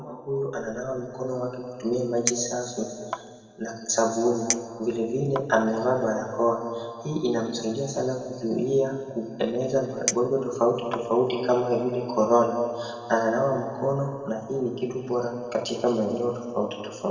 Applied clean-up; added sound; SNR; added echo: none; Chink, clink; 10 dB; reverberation time 2.1 s.